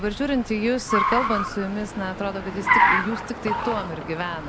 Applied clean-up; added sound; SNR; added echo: none; Car; -1 dB; none.